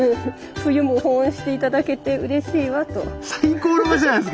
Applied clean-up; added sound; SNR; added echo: none; none; none; none.